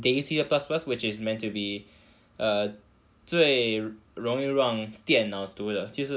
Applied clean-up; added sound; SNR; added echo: none; none; none; none.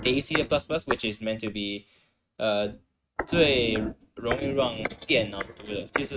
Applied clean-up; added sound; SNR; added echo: neural mask model RNNoise.